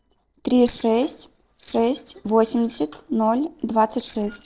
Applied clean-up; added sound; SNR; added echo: neural separator model SepFormer DNS4.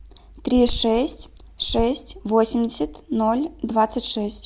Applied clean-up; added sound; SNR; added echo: none; none; none; none.